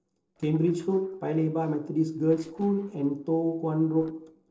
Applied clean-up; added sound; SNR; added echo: neural separator model SepFormer DNS4.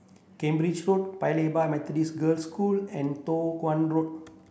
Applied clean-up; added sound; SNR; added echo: none; none; none; none.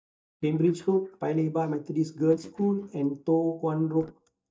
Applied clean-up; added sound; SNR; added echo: neural mask model DeepFilterNet 3.